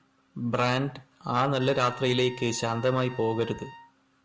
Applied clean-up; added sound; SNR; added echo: none; Trumpet; 20 dB; none.